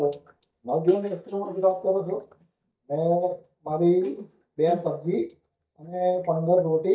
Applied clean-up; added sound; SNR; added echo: neural mask model DeepFilterNet 3.